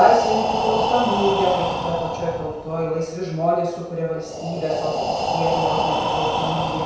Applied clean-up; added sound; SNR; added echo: none; Breathing; 1 dB; reverberation time 0.6 s.